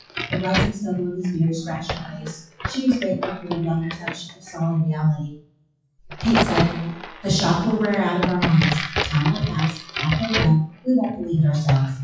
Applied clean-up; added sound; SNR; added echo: classical method WPE with log-MMSE.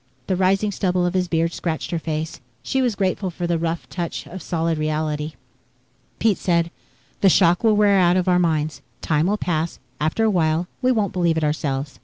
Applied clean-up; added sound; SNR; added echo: none; none; none; none.